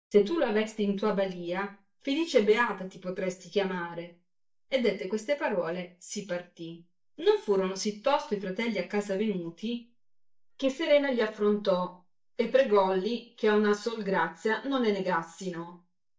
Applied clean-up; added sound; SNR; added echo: neural mask model DeepFilterNet 3.